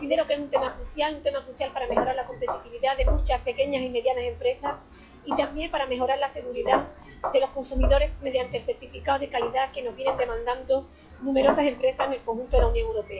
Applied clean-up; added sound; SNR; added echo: classical method log-MMSE.